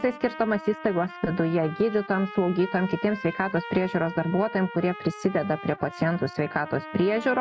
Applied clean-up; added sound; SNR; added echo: none; Trumpet; 14 dB; none.